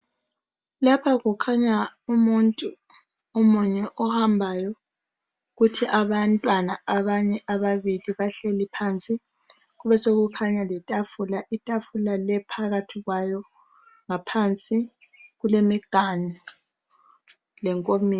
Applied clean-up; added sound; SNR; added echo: none; none; none; none.